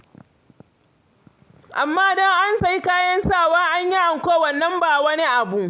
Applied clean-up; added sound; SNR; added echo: none; none; none; none.